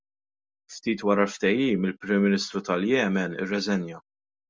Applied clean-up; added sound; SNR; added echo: none; none; none; none.